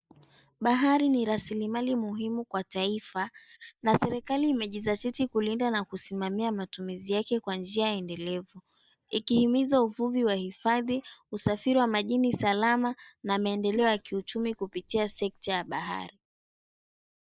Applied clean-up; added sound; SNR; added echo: neural mask model Resemble Enhance denoiser.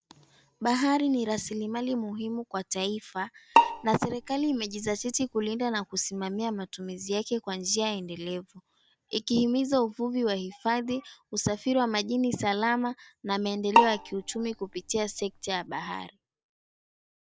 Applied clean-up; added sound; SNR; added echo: none; Bowed string instrument; -1 dB; none.